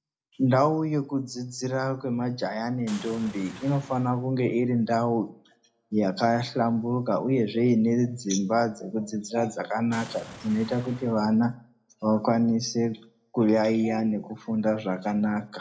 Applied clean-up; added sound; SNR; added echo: none; Boom; 18 dB; reverberation time 0.2 s.